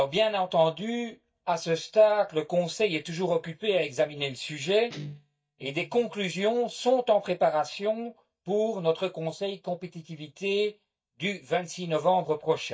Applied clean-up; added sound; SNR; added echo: neural mask model DeepFilterNet 3.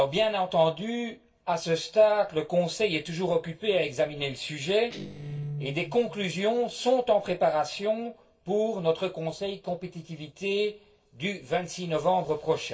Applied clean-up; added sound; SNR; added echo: neural separator model SepFormer DNS4.